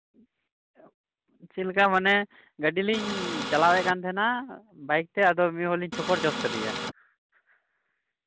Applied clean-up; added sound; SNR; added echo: none; Printer; 5 dB; none.